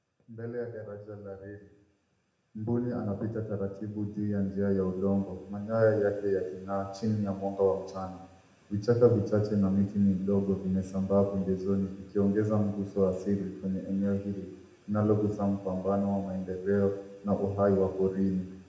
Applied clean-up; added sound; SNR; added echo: none; none; none; reverberation time 0.8 s.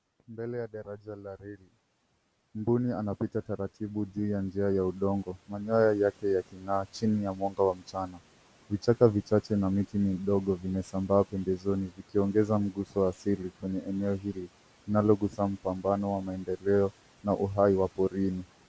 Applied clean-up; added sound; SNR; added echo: none; none; none; none.